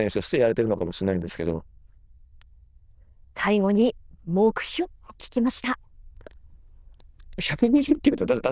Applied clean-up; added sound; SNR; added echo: neural diffusion model UNIVERSE++.